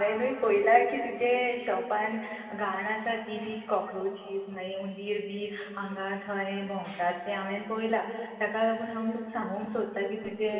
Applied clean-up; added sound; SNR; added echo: none; none; none; reverberation time 2.5 s.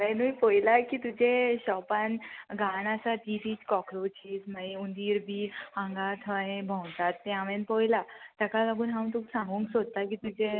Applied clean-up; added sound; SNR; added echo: none; none; none; none.